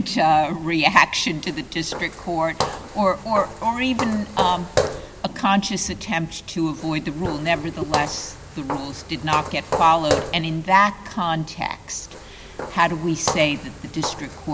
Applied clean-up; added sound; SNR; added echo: none; Walk, footsteps; 8 dB; none.